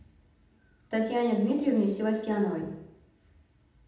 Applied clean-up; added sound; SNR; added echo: none; none; none; reverberation time 0.8 s.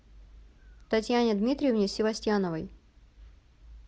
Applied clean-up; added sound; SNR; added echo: none; none; none; none.